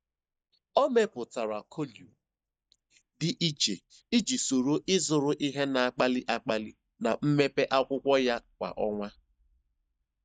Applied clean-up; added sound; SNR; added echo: neural mask model DeepFilterNet 3.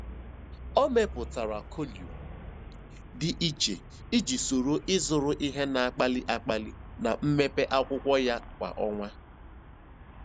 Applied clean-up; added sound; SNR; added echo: none; Traffic noise, roadway noise; 14 dB; none.